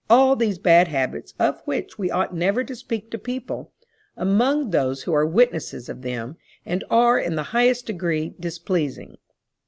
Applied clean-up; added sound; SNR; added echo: none; none; none; none.